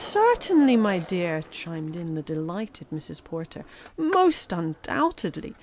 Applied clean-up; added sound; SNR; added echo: none; Skateboard; 19 dB; none.